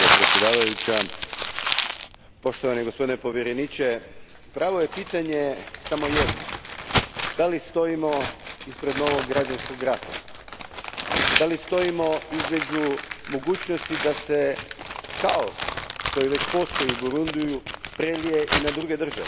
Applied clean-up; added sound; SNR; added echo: none; Crumpling, crinkling; 2 dB; none.